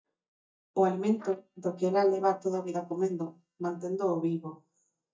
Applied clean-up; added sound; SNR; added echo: neural mask model DeepFilterNet 3.